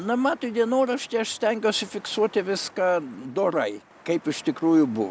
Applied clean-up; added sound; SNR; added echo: none; none; none; none.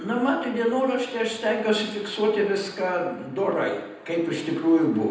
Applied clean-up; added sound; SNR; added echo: none; none; none; reverberation time 0.8 s.